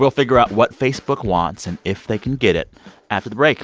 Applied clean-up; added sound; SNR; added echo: none; none; none; none.